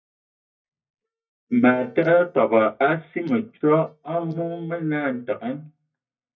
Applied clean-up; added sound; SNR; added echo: neural mask model DeepFilterNet 3.